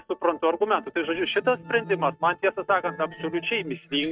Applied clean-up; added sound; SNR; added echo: neural mask model RNNoise.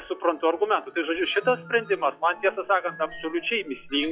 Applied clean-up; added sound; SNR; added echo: classical method log-MMSE.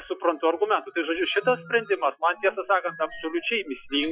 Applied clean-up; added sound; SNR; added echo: classical method Wiener filter.